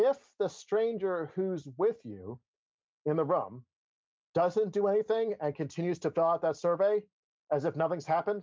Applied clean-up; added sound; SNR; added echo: none; none; none; none.